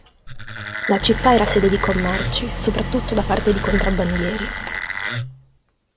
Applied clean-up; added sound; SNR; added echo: none; Idling + Wood; 4 dB; none.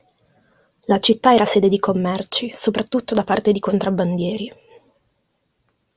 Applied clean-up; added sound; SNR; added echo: none; none; none; none.